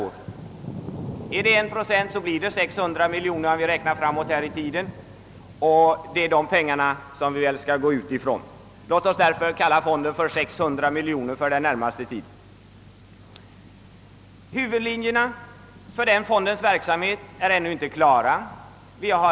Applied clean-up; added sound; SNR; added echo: none; Thunder / Rain; 19 dB; none.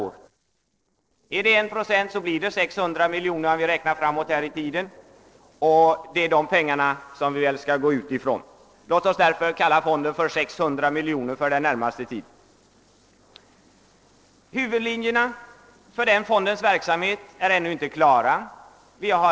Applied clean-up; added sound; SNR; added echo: neural separator model SepFormer DNS4.